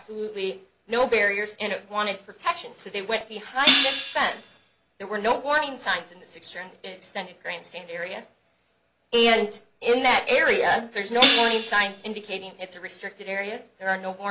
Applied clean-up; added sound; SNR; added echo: none; Hi-hat; 0 dB; none.